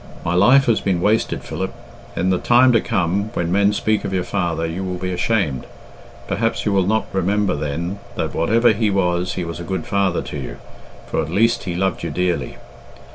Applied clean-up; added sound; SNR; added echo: none; none; none; none.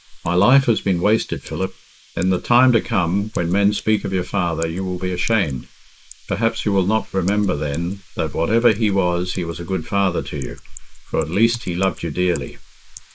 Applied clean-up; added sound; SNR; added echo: neural mask model Resemble Enhance denoiser.